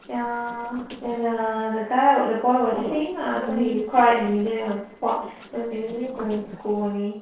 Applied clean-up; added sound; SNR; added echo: neural separator model SepFormer DNS4.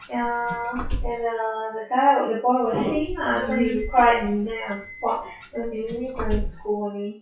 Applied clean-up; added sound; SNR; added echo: classical method WPE with log-MMSE.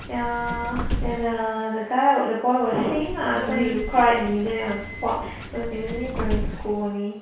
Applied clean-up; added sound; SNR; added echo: none; Subway, metro, underground; 7 dB; reverberation time 0.6 s.